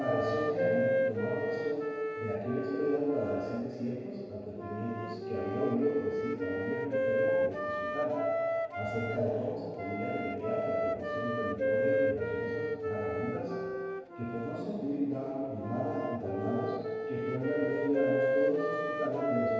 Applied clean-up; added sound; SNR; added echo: none; Wind instrument, woodwind instrument; 0 dB; reverberation time 1.9 s.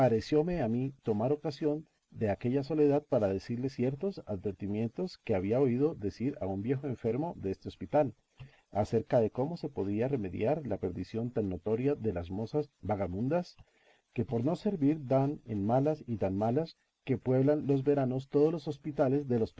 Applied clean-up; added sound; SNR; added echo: none; none; none; none.